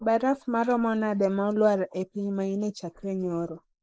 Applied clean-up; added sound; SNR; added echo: neural mask model Resemble Enhance denoiser.